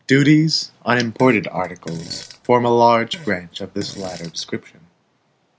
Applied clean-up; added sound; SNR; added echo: none; Fart; 20 dB; none.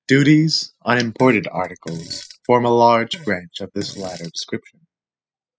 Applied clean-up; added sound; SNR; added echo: classical method spectral subtraction.